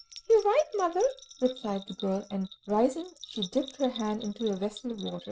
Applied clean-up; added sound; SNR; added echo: none; Bell; 17 dB; none.